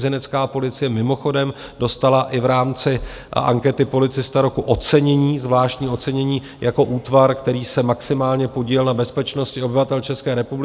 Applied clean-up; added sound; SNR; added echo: none; none; none; none.